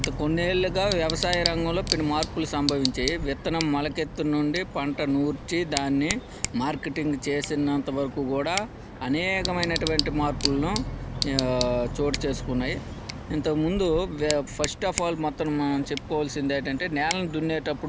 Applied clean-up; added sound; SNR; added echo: none; Boat, Water vehicle + Tick / Bicycle; 7 dB; none.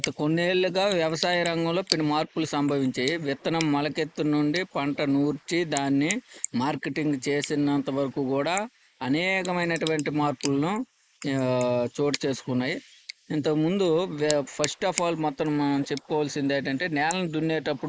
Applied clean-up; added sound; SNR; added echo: neural mask model Resemble Enhance denoiser.